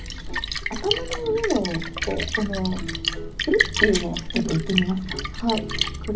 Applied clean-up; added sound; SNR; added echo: none; Splash, splatter; 2 dB; reverberation time 0.4 s.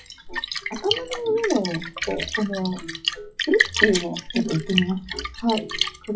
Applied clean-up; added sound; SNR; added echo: classical method WPE with log-MMSE.